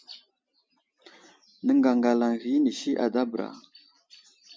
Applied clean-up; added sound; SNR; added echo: none; none; none; none.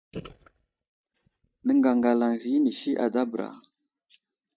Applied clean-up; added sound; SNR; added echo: neural mask model DeepFilterNet 3.